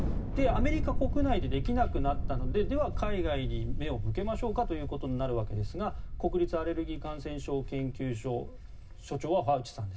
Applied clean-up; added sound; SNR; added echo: none; Thunder; 0 dB; reverberation time 0.4 s.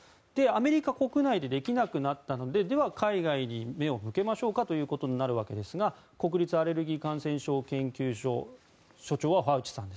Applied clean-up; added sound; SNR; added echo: none; none; none; none.